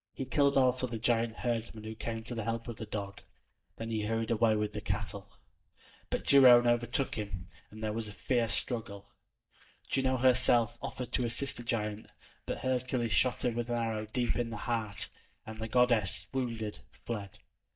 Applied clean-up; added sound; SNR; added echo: neural mask model DeepFilterNet 3.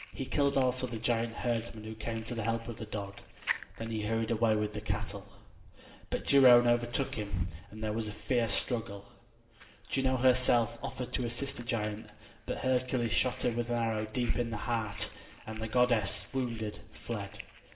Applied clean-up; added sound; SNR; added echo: none; Fire; 19 dB; reverberation time 1.9 s.